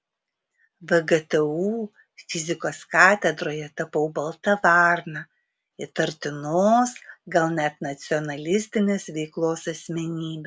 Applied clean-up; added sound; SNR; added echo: none; none; none; none.